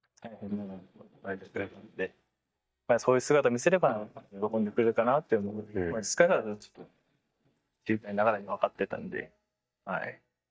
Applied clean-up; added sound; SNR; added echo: neural mask model DeepFilterNet 3.